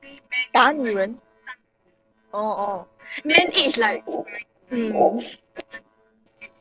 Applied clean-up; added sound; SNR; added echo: neural separator model SepFormer DNS4.